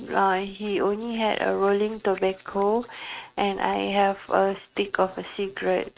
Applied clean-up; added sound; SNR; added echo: neural mask model RNNoise.